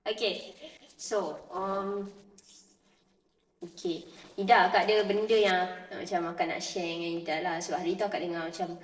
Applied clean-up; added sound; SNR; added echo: neural separator model SepFormer DNS4.